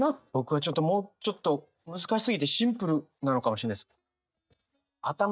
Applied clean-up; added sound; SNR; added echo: neural mask model DeepFilterNet 3.